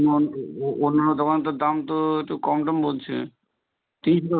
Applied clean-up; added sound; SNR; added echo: none; none; none; none.